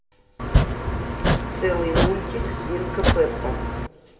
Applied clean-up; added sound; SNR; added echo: none; Domestic sounds, home sounds; -4 dB; reverberation time 2.8 s.